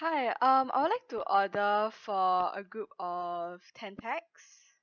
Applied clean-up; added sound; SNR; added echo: neural mask model DeepFilterNet 3.